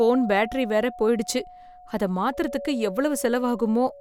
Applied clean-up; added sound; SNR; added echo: none; Doorbell; 15 dB; none.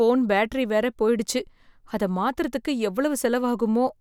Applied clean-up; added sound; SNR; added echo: none; none; none; none.